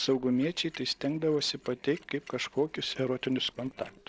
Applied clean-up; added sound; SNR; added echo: neural separator model SepFormer DNS4.